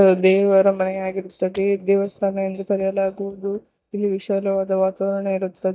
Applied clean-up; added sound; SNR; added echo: neural mask model DeepFilterNet 3.